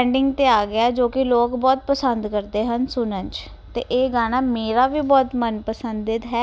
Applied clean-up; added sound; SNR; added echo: none; none; none; none.